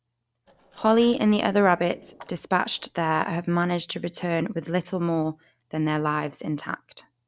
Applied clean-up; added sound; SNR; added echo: neural separator model SepFormer DNS4.